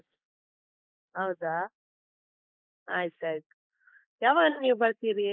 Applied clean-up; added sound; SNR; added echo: neural mask model Resemble Enhance denoiser.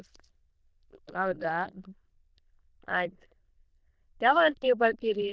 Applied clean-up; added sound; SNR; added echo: neural diffusion model UNIVERSE++.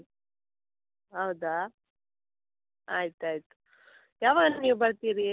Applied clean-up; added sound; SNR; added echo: none; none; none; none.